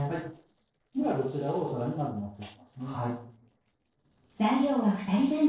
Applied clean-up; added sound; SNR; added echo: neural separator model SepFormer DNS4.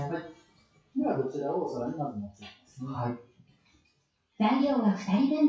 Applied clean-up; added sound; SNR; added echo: classical method WPE with log-MMSE.